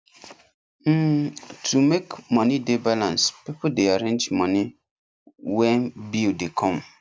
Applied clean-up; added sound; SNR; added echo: none; none; none; none.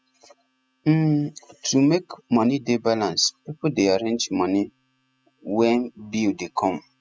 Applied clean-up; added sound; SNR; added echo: classical method spectral subtraction.